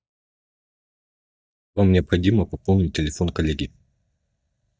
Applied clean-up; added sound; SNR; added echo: neural mask model DeepFilterNet 3.